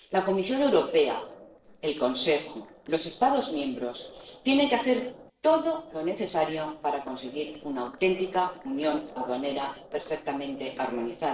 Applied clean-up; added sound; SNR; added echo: neural separator model SepFormer DNS4.